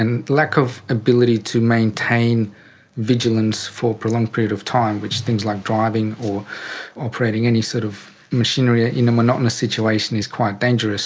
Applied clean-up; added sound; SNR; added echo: none; none; none; none.